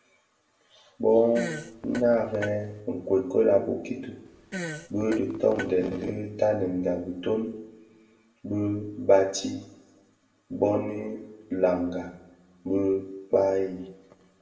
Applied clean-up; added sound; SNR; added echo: none; Fart; 12 dB; reverberation time 0.7 s.